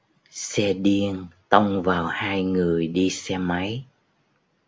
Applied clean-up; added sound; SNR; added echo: none; none; none; none.